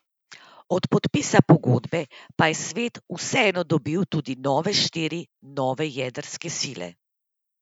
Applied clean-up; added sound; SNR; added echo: none; none; none; none.